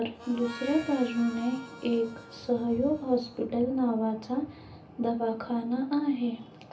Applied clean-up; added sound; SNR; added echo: none; Harmonica; 17 dB; reverberation time 0.3 s.